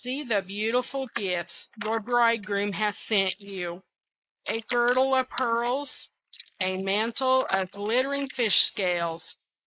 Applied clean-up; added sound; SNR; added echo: neural mask model Resemble Enhance denoiser.